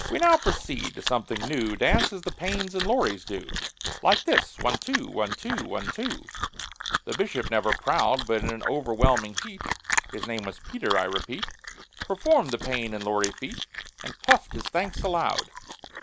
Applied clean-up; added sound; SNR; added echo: none; Chewing, mastication; 3 dB; none.